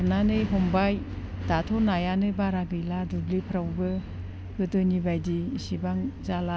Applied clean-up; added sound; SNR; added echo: none; none; none; none.